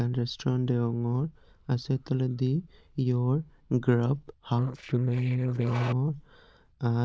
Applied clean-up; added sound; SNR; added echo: neural diffusion model UNIVERSE++.